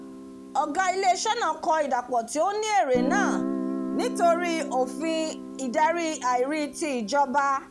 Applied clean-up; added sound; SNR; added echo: none; Guitar; 8 dB; none.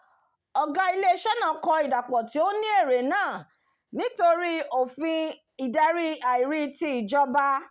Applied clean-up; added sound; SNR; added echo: none; none; none; none.